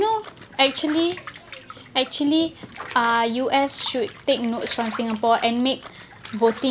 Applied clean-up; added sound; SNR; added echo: none; Bathtub (filling or washing) / Water; 17 dB; none.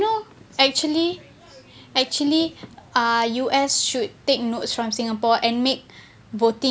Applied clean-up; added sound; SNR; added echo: none; none; none; none.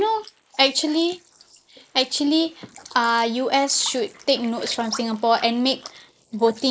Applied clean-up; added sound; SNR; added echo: neural mask model Resemble Enhance denoiser.